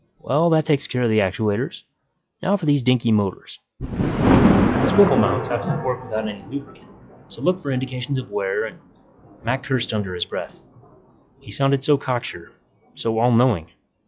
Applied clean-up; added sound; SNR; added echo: classical method log-MMSE.